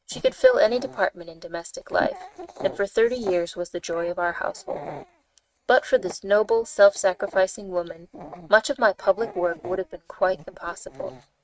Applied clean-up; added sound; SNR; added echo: neural mask model RNNoise.